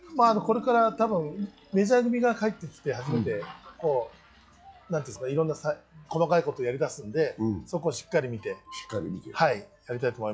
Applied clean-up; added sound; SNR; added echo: classical method log-MMSE.